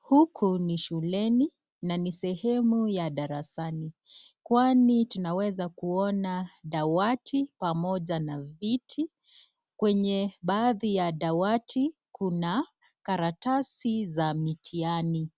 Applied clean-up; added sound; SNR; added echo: none; none; none; none.